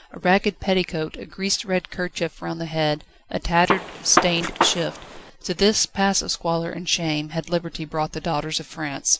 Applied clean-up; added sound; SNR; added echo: none; Gunshot, gunfire; 1 dB; none.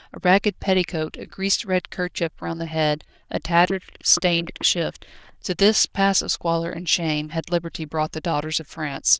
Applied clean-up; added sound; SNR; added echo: neural diffusion model UNIVERSE++.